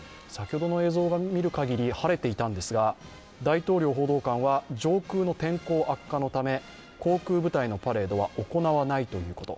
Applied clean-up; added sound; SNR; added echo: none; none; none; none.